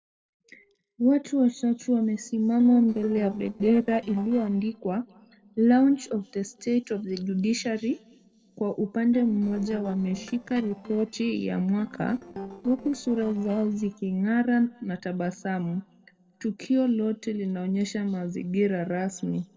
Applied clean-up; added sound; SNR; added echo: neural separator model SepFormer DNS4.